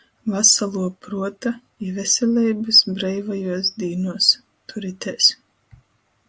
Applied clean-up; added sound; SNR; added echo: none; none; none; none.